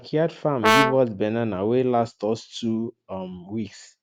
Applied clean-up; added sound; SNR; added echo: none; Brass instrument; -2 dB; none.